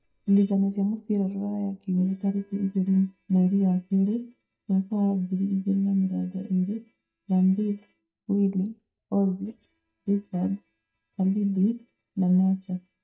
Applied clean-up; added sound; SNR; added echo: neural mask model DeepFilterNet 3.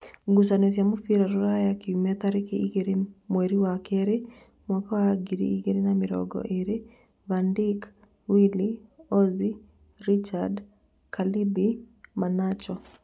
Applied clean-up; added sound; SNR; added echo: none; none; none; none.